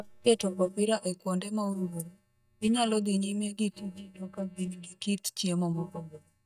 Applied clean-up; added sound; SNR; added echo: neural mask model DeepFilterNet 3.